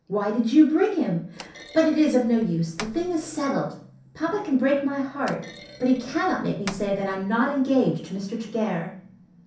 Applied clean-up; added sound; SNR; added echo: none; Thump, thud; 18 dB; reverberation time 0.6 s.